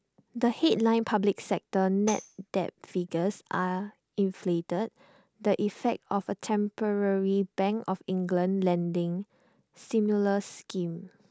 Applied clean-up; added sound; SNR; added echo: none; Tambourine; 17 dB; none.